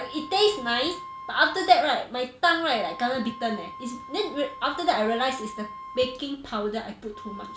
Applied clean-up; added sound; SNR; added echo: none; Wind instrument, woodwind instrument; 15 dB; none.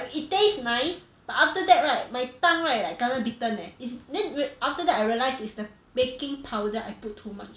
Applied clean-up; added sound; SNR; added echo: none; none; none; none.